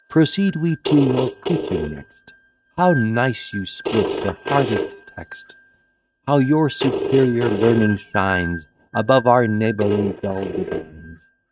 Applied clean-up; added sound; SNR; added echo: neural mask model RNNoise.